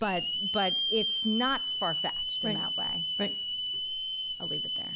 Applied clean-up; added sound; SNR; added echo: none; Hiss / Alarm; -2 dB; none.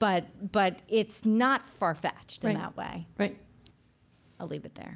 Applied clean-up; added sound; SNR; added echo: none; none; none; none.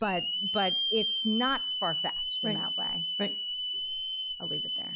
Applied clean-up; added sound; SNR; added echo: classical method log-MMSE.